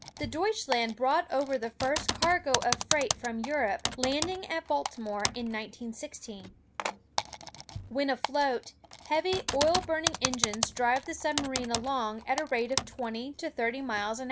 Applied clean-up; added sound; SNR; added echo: none; Typing; 5 dB; none.